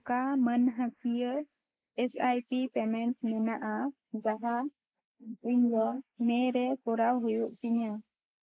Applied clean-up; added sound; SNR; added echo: neural mask model Resemble Enhance denoiser.